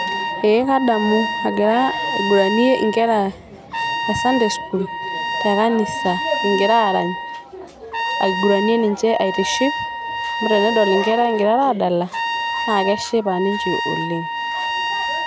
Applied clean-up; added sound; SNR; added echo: none; Trumpet; 5 dB; none.